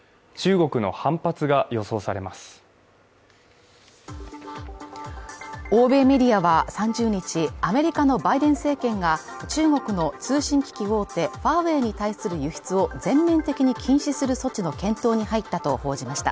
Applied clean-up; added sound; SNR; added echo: none; none; none; none.